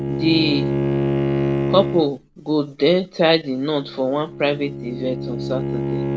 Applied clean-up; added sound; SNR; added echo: none; Bowed string instrument; 3 dB; none.